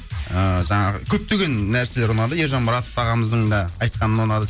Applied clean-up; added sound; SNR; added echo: none; none; none; none.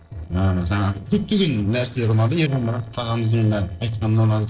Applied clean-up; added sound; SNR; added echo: neural separator model SepFormer DNS4.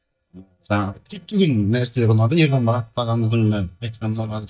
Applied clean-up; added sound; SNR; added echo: neural mask model DeepFilterNet 3.